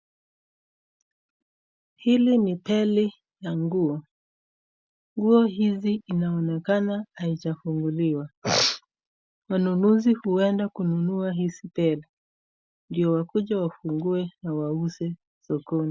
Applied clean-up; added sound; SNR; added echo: none; none; none; none.